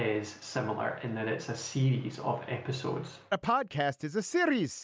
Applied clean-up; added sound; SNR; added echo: none; none; none; none.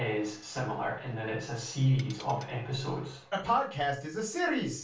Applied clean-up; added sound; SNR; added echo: none; Tools; 19 dB; reverberation time 0.3 s.